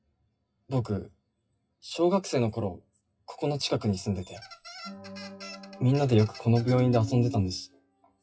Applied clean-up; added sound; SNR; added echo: classical method WPE with log-MMSE.